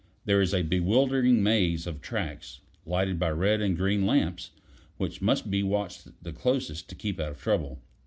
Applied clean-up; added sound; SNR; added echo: none; none; none; none.